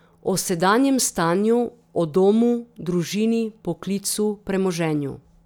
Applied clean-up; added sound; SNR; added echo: none; none; none; none.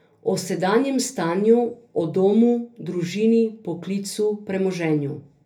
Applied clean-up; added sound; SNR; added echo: none; none; none; reverberation time 0.3 s.